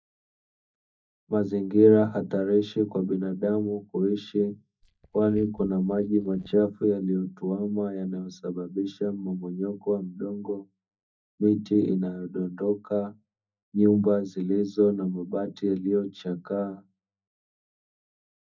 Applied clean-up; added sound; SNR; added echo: neural mask model DeepFilterNet 3.